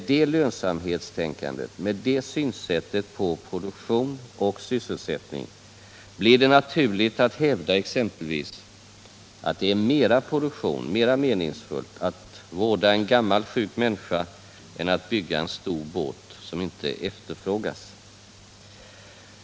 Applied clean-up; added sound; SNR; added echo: none; none; none; none.